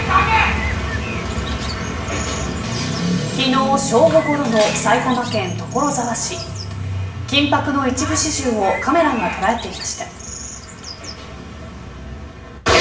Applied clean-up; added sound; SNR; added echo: none; Bird; 14 dB; reverberation time 0.9 s.